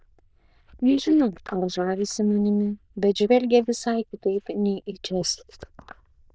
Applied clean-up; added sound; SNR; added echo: neural diffusion model UNIVERSE++.